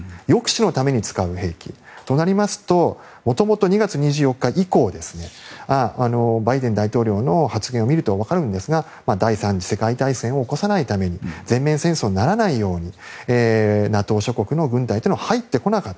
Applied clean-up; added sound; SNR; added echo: none; none; none; none.